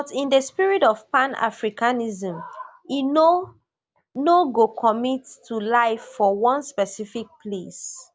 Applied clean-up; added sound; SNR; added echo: none; none; none; none.